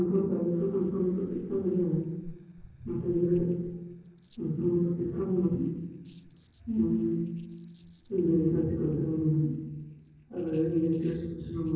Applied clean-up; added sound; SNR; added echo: neural separator model SepFormer DNS4.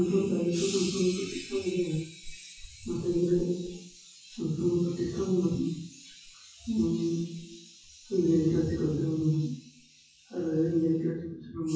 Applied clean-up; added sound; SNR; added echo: classical method WPE with log-MMSE.